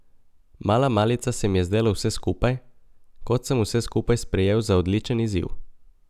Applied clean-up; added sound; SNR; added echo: none; none; none; none.